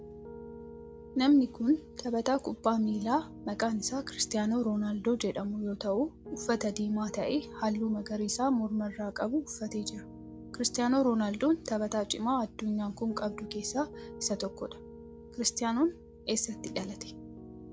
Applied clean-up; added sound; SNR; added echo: none; Piano; 15 dB; none.